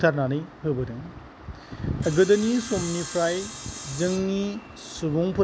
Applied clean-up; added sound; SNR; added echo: none; Sawing; 14 dB; none.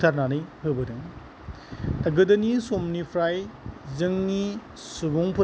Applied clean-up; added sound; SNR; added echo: none; none; none; none.